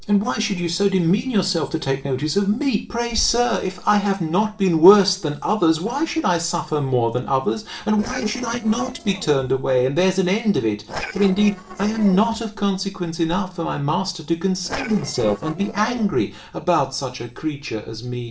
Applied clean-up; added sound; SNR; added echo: neural separator model SepFormer DNS4.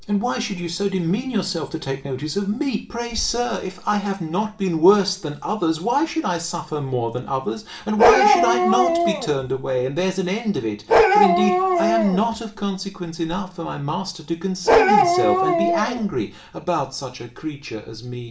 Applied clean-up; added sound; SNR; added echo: none; Bark; -4 dB; reverberation time 0.3 s.